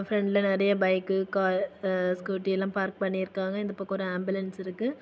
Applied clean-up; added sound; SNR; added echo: none; none; none; none.